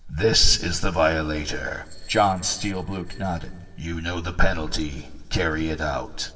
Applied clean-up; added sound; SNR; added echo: neural separator model SepFormer DNS4.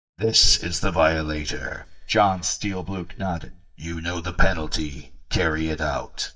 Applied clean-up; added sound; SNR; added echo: neural mask model DeepFilterNet 3.